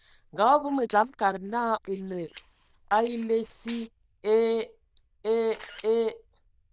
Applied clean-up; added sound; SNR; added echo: neural diffusion model UNIVERSE++.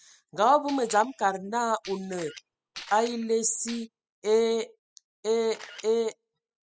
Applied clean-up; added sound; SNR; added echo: classical method spectral subtraction.